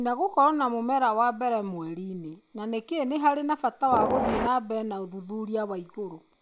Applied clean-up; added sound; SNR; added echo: none; Train; 0 dB; none.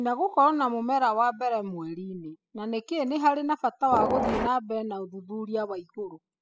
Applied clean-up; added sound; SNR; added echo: classical method spectral subtraction.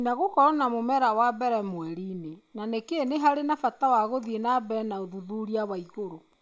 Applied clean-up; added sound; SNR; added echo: none; none; none; none.